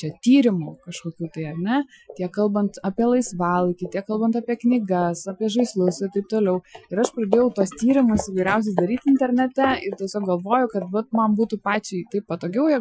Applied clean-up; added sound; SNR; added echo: classical method Wiener filter.